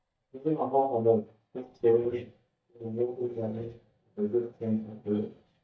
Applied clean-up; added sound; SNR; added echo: neural mask model DeepFilterNet 3.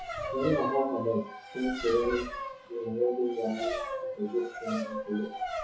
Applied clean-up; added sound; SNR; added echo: classical method WPE with log-MMSE.